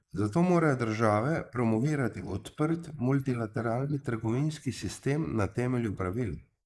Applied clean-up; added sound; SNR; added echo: neural mask model Resemble Enhance denoiser.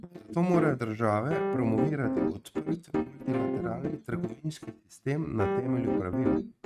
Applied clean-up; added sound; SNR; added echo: neural mask model RNNoise.